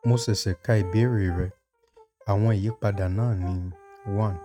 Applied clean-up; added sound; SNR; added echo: neural mask model RNNoise.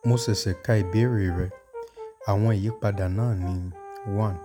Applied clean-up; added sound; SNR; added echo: none; Brass instrument; 15 dB; none.